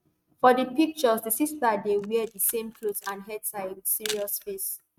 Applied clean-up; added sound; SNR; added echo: neural mask model RNNoise.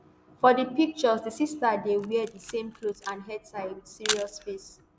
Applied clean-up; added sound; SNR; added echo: none; Camera; 10 dB; none.